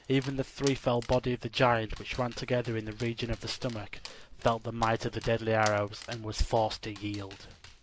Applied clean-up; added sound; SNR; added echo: none; Dog; 18 dB; none.